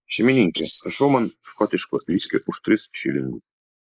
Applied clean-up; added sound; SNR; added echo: neural mask model Resemble Enhance denoiser.